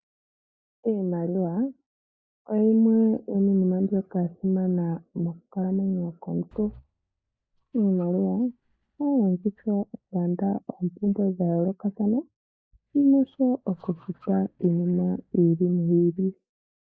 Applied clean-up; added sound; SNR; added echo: neural mask model DeepFilterNet 3.